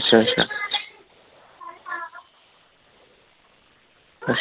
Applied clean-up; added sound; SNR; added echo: none; none; none; none.